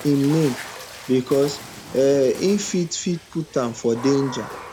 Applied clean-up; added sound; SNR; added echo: none; Water / Splash, splatter; 15 dB; none.